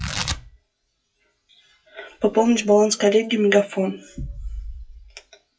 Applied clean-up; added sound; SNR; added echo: classical method WPE with log-MMSE.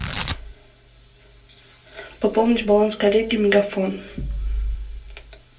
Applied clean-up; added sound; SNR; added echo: none; Tearing; 15 dB; reverberation time 0.2 s.